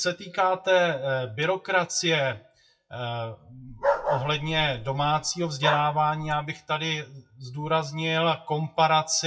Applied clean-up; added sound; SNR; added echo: classical method WPE with log-MMSE.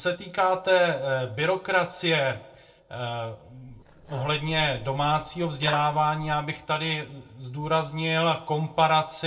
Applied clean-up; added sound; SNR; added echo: neural separator model SepFormer DNS4.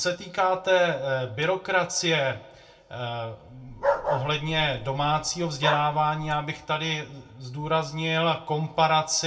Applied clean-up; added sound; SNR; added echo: none; Bark; 5 dB; reverberation time 0.2 s.